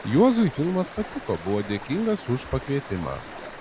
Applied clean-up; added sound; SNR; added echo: none; Stream; 14 dB; none.